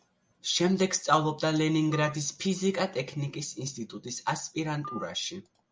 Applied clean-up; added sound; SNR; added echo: none; Telephone; 17 dB; none.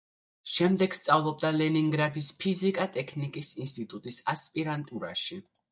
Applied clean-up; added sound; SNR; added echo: neural mask model DeepFilterNet 3.